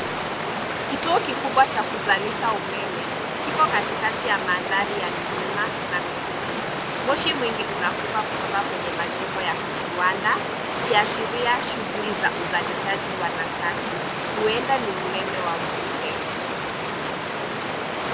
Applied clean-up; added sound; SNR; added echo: none; Water; 0 dB; none.